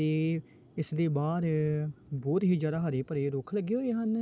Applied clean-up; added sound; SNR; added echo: none; none; none; none.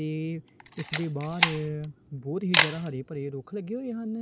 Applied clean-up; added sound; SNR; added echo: none; Camera; -1 dB; none.